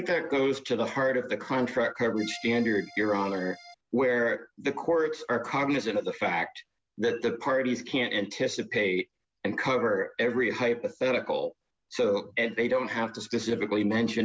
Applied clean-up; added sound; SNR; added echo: none; Accordion; 18 dB; none.